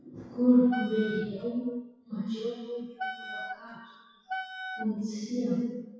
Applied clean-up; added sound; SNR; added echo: classical method WPE with log-MMSE.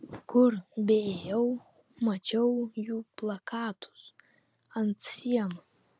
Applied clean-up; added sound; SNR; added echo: none; none; none; none.